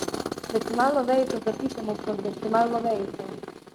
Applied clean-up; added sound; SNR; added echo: neural mask model RNNoise.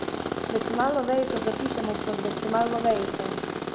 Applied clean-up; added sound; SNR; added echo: none; Tools; 2 dB; none.